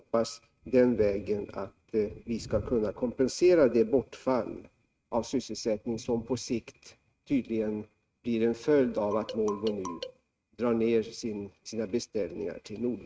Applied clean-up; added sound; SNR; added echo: neural mask model RNNoise.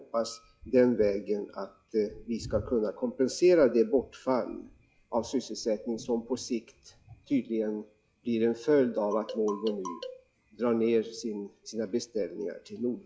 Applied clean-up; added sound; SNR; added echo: classical method log-MMSE.